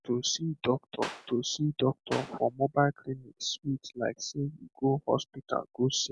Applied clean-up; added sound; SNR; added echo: none; Clapping; 11 dB; none.